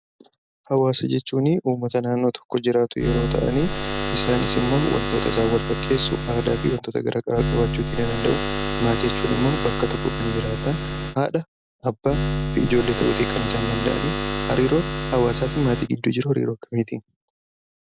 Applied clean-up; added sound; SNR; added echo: none; Buzz; 1 dB; none.